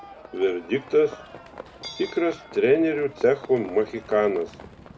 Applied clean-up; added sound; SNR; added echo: none; Livestock, farm animals, working animals; 18 dB; none.